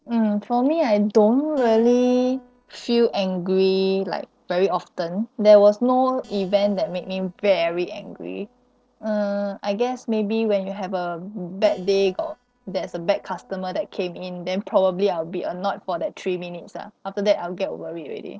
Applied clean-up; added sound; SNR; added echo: neural separator model SepFormer DNS4.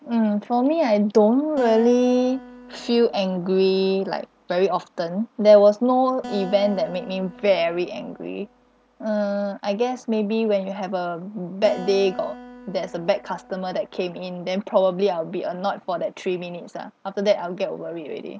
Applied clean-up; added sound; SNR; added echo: none; Acoustic guitar; 18 dB; none.